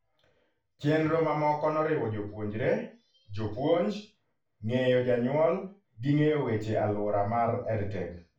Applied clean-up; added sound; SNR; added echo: none; none; none; reverberation time 0.3 s.